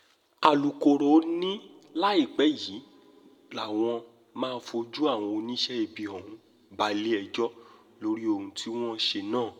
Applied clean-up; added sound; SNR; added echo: none; none; none; reverberation time 1.6 s.